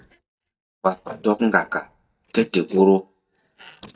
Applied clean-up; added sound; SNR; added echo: neural mask model DeepFilterNet 3.